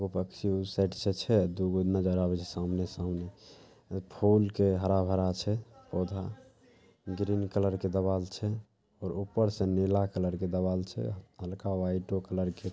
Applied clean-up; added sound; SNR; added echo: none; none; none; none.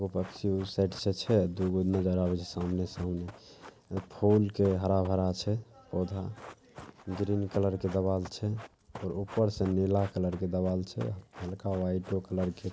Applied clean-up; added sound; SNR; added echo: none; Run; 20 dB; none.